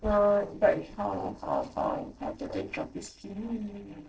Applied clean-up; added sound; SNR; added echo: neural separator model SepFormer DNS4.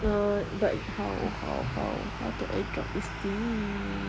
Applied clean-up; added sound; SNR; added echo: none; none; none; none.